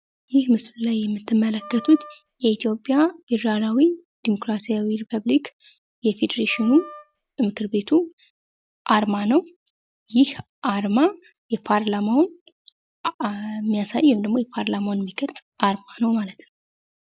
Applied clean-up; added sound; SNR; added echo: none; Wind instrument, woodwind instrument; 20 dB; none.